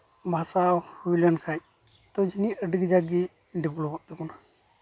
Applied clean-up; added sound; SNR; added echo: none; none; none; none.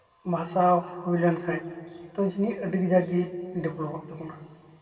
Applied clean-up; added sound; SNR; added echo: none; none; none; reverberation time 2.5 s.